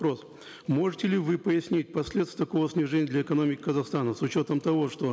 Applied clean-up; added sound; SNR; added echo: none; none; none; none.